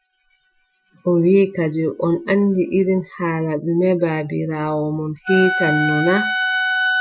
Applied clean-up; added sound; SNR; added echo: classical method Wiener filter.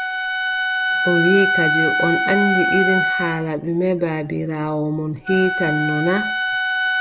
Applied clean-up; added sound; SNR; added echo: none; Wind instrument, woodwind instrument; 0 dB; none.